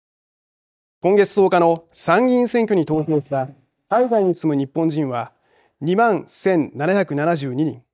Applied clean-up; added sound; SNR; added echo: neural mask model DeepFilterNet 3.